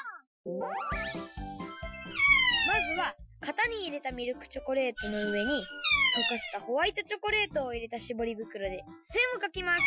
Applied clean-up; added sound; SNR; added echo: classical method Wiener filter.